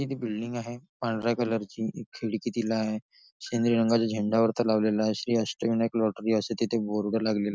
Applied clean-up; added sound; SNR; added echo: none; none; none; none.